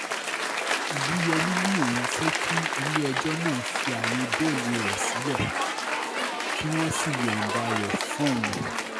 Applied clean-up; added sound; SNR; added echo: none; Applause / Cheering; -2 dB; none.